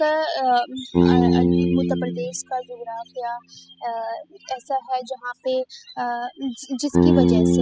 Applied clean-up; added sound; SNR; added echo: classical method spectral subtraction.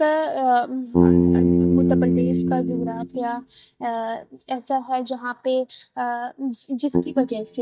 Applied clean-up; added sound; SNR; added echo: neural mask model DeepFilterNet 3.